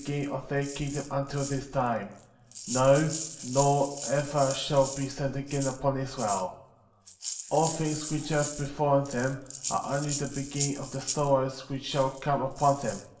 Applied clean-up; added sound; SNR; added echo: none; Rattle (instrument); 11 dB; reverberation time 1.1 s.